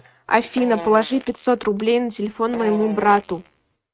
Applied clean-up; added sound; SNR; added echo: neural mask model RNNoise.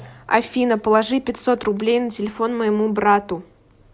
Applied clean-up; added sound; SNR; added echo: none; none; none; none.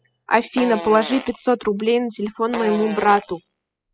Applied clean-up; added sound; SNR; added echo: classical method spectral subtraction.